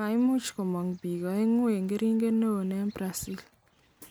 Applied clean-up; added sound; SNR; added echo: none; none; none; none.